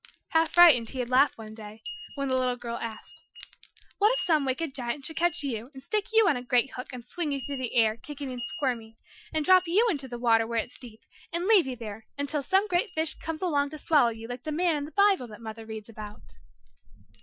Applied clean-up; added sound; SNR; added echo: classical method Wiener filter.